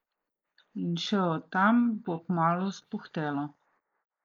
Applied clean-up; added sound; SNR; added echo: neural mask model Resemble Enhance denoiser.